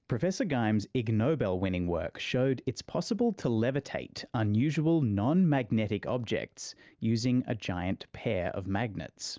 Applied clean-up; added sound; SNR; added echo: none; none; none; none.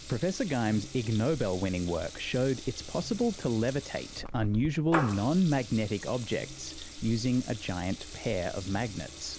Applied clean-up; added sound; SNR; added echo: none; Water tap, faucet / Liquid; 11 dB; none.